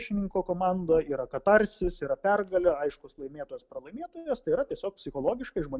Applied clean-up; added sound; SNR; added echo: none; none; none; none.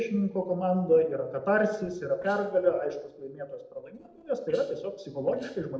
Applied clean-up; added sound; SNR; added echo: neural separator model SepFormer DNS4.